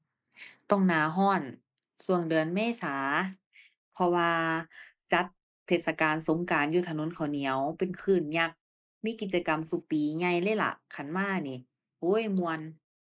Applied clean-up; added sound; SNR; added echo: neural mask model Resemble Enhance denoiser.